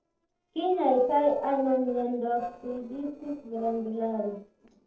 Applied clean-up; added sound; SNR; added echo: neural separator model SepFormer DNS4.